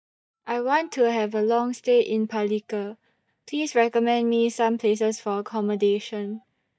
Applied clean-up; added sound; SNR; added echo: neural mask model DeepFilterNet 3.